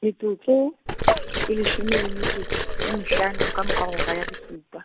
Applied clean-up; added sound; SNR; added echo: none; Liquid; -2 dB; none.